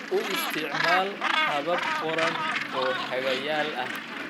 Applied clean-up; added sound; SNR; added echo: none; Gull, seagull; -1 dB; none.